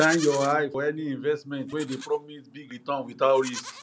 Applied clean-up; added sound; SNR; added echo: none; Livestock, farm animals, working animals; 15 dB; none.